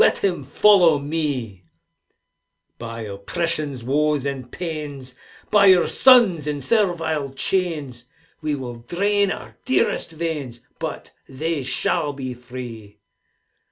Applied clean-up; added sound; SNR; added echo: none; none; none; none.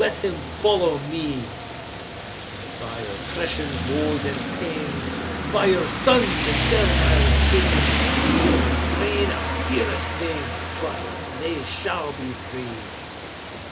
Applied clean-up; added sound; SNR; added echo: none; Rain; -2 dB; none.